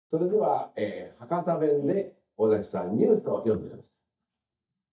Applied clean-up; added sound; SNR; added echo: neural mask model DeepFilterNet 3.